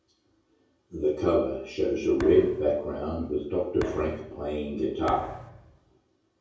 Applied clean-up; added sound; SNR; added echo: none; Thump, thud; 14 dB; reverberation time 0.6 s.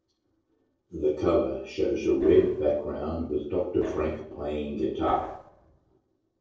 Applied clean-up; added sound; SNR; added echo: neural separator model SepFormer DNS4.